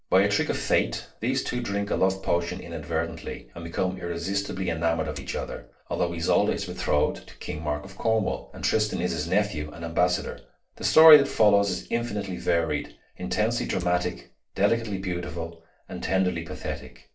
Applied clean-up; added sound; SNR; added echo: neural separator model SepFormer DNS4.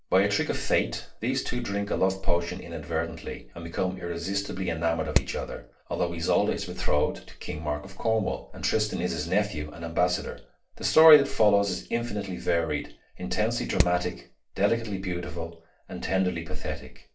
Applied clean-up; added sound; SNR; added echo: none; Hammer; -1 dB; reverberation time 0.3 s.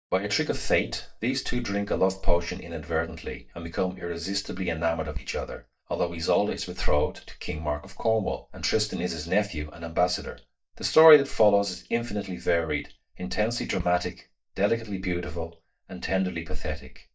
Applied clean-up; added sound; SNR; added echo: neural mask model DeepFilterNet 3.